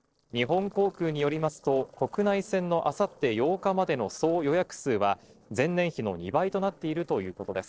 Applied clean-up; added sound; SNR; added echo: neural separator model SepFormer DNS4.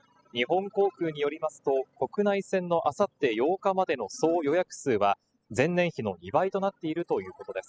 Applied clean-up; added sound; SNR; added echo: classical method spectral subtraction.